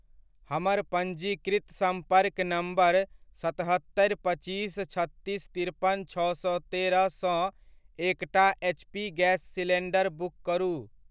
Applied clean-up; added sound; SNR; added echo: none; none; none; none.